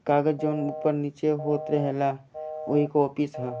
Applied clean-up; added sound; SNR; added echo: none; Telephone; 12 dB; none.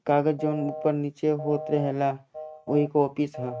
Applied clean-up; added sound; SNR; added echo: neural mask model RNNoise.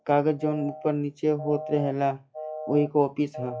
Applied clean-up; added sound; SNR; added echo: classical method log-MMSE.